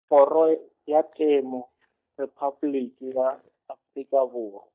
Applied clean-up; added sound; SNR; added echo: neural mask model DeepFilterNet 3.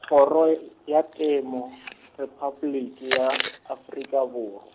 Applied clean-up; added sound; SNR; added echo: none; Chewing, mastication; 12 dB; none.